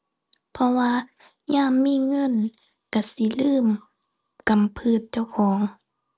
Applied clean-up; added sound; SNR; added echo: none; none; none; none.